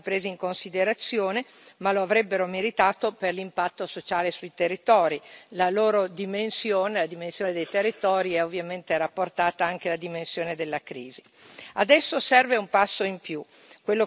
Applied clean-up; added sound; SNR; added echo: none; none; none; none.